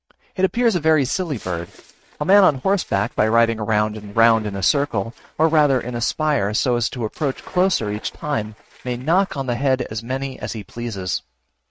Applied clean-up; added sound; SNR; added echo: neural mask model RNNoise.